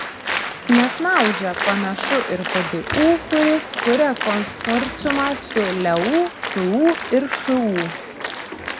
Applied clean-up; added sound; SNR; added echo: none; Applause; 5 dB; none.